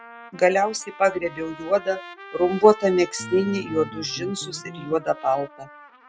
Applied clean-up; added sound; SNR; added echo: none; Bass guitar + Trumpet; 16 dB; none.